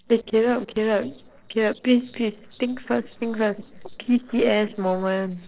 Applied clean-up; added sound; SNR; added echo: neural separator model SepFormer DNS4.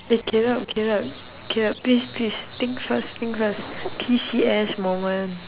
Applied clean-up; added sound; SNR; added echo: none; Cricket; 18 dB; none.